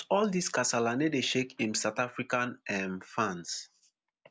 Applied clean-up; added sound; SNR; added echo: none; none; none; none.